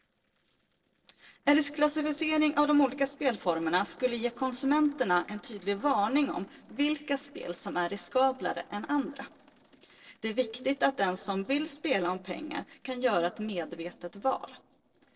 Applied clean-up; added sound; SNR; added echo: neural separator model SepFormer DNS4.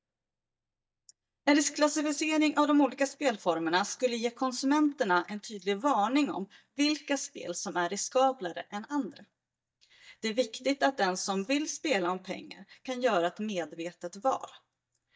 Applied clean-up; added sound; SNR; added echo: neural mask model DeepFilterNet 3.